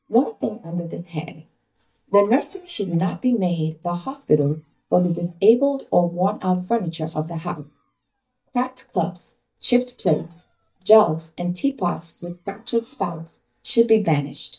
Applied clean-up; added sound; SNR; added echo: neural mask model DeepFilterNet 3.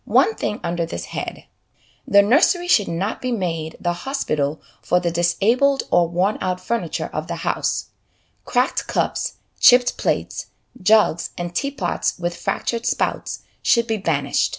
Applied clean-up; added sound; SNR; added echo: none; none; none; none.